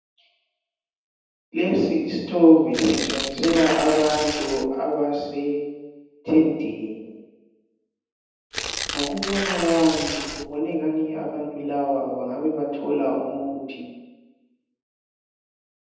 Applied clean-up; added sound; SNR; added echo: none; Tearing; 6 dB; reverberation time 1.0 s.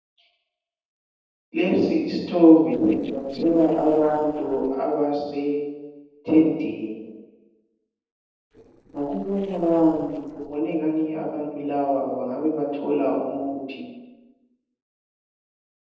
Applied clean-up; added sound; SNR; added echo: neural separator model SepFormer DNS4.